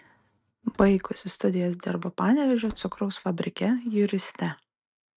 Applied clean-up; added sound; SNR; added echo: neural mask model RNNoise.